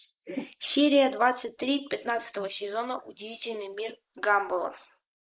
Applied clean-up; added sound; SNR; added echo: neural mask model Resemble Enhance denoiser.